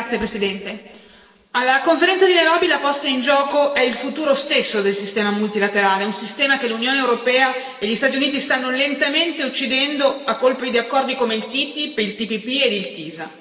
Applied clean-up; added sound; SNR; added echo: none; none; none; reverberation time 2.6 s.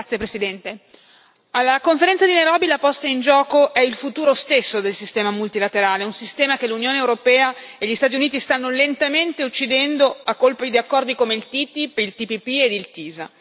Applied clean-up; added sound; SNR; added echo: none; none; none; none.